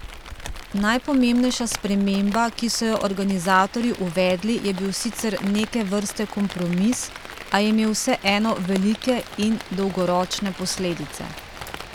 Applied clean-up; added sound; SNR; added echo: none; Rain; 14 dB; none.